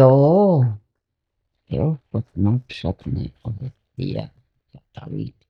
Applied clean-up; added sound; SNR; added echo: neural mask model DeepFilterNet 3.